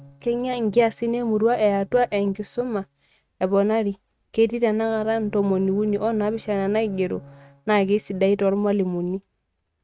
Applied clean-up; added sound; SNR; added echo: neural mask model RNNoise.